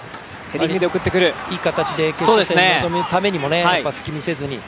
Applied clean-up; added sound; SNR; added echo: none; none; none; none.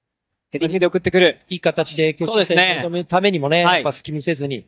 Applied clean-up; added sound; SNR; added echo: neural mask model DeepFilterNet 3.